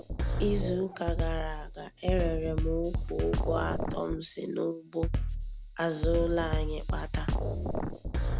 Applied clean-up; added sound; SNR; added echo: none; Drum kit; -2 dB; none.